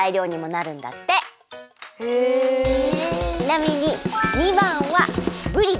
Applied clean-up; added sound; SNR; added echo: none; Drum kit; 5 dB; none.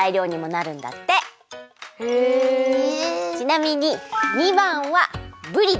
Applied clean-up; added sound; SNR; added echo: none; none; none; none.